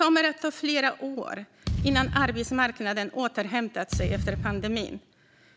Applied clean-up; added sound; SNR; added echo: none; Thump, thud; 4 dB; none.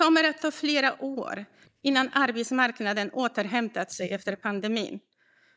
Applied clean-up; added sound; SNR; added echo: neural mask model DeepFilterNet 3.